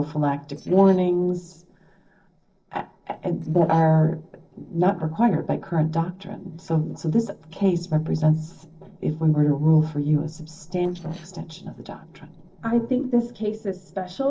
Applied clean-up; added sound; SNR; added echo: neural separator model SepFormer DNS4.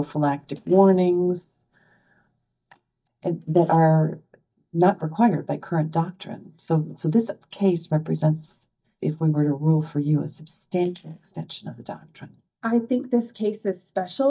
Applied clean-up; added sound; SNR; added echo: neural mask model DeepFilterNet 3.